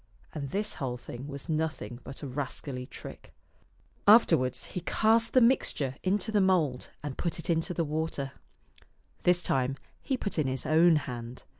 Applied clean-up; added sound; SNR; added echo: none; none; none; none.